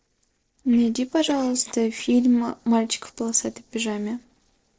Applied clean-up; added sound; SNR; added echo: neural separator model SepFormer DNS4.